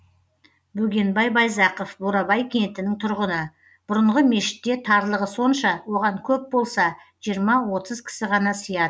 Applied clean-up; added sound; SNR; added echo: none; none; none; none.